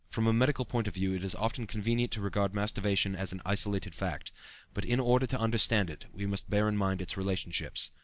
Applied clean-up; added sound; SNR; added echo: none; none; none; none.